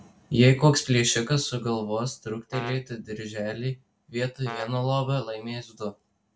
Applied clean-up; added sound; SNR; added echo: none; Brass instrument; 16 dB; none.